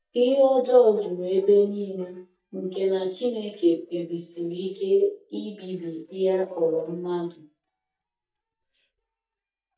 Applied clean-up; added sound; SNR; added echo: neural mask model DeepFilterNet 3.